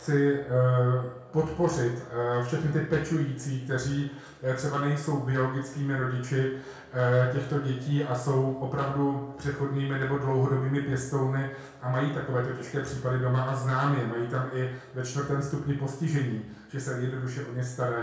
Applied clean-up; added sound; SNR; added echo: none; none; none; reverberation time 0.5 s.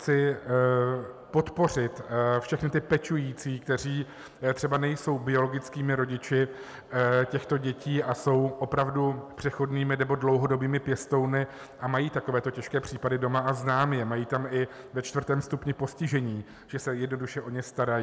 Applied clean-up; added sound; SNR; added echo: none; none; none; none.